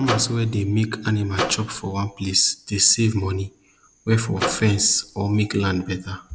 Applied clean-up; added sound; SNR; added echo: none; Microwave oven; 8 dB; none.